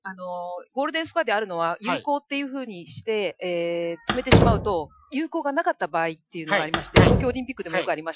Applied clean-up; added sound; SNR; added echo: classical method Wiener filter.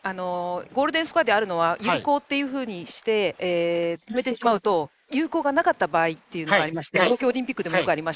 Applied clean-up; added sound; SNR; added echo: neural mask model Resemble Enhance denoiser.